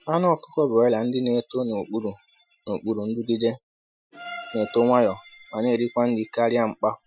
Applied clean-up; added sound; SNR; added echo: classical method Wiener filter.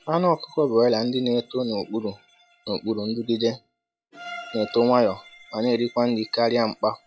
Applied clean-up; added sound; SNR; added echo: classical method log-MMSE.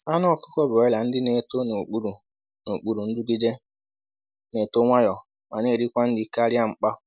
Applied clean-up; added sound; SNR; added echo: none; none; none; none.